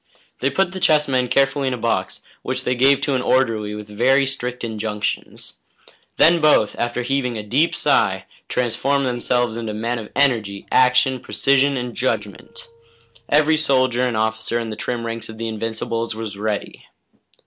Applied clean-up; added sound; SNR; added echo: neural separator model SepFormer DNS4.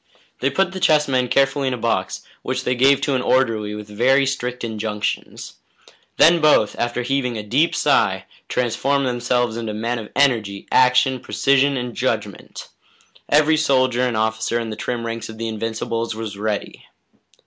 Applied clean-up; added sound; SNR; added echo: none; none; none; none.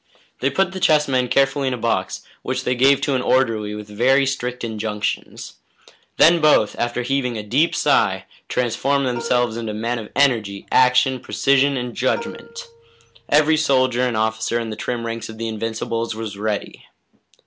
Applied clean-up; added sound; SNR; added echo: none; Plucked string instrument; 16 dB; none.